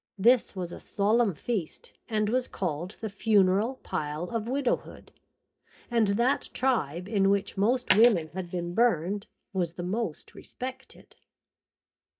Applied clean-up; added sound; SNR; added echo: neural mask model DeepFilterNet 3.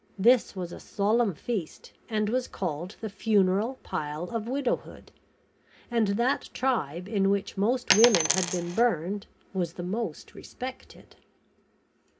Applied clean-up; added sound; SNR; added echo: none; Coin (dropping); 0 dB; reverberation time 0.3 s.